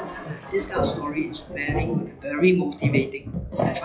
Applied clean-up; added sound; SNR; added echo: classical method WPE with log-MMSE.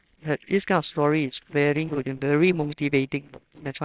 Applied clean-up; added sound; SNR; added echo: neural separator model SepFormer WHAMR!.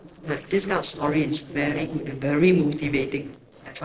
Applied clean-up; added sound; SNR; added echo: neural separator model SepFormer DNS4.